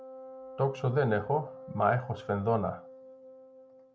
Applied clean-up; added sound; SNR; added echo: none; Wind instrument, woodwind instrument; 16 dB; none.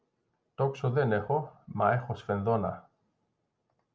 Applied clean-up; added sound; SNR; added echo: none; none; none; none.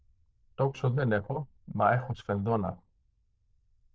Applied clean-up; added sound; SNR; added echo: neural diffusion model UNIVERSE++.